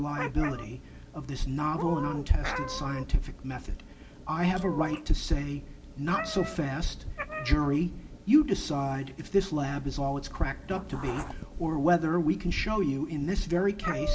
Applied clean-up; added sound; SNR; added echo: none; Meow; 11 dB; reverberation time 0.2 s.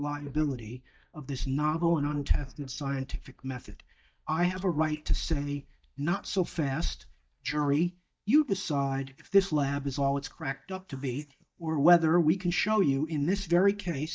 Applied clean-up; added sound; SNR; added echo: neural mask model DeepFilterNet 3.